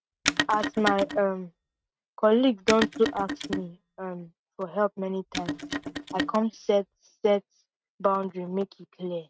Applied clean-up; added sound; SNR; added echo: neural mask model RNNoise.